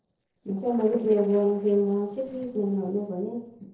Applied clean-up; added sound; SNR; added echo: neural separator model SepFormer DNS4.